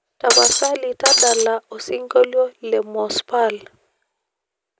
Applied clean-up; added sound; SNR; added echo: none; Shatter; -5 dB; none.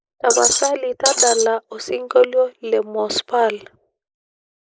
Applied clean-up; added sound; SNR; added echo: neural mask model Resemble Enhance denoiser.